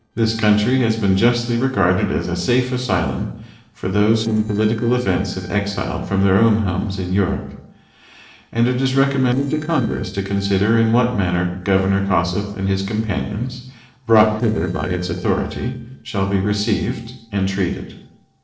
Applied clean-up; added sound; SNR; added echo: neural separator model SepFormer DNS4.